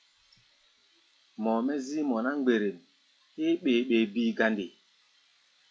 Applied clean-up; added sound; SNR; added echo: classical method log-MMSE.